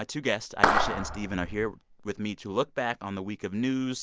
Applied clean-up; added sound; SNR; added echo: none; Clapping; -5 dB; none.